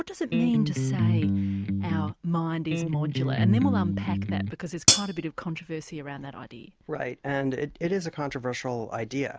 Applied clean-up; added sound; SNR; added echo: none; Electric guitar + Hi-hat; -5 dB; none.